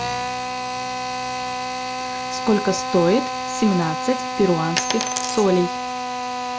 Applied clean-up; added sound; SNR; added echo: none; Drill + Coin (dropping); 2 dB; none.